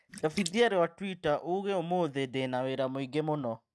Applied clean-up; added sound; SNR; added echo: neural mask model RNNoise.